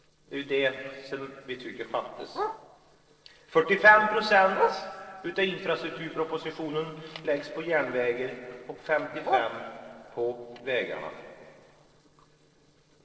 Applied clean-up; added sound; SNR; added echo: neural separator model SepFormer DNS4.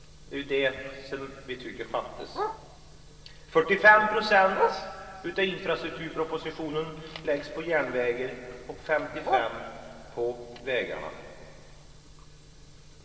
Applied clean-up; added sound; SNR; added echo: none; Bark; 10 dB; reverberation time 2.8 s.